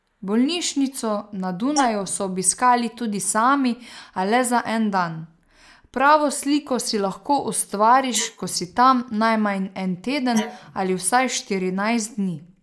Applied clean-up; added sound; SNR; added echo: neural mask model Resemble Enhance denoiser.